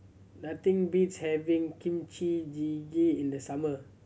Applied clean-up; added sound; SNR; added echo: none; none; none; none.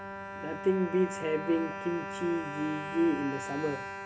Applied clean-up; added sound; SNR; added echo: none; Bowed string instrument; 7 dB; none.